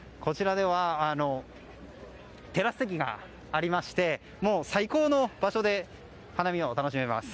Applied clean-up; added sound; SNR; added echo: none; none; none; none.